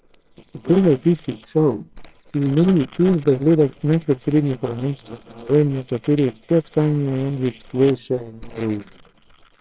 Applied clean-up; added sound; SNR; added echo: neural separator model SepFormer WHAMR!.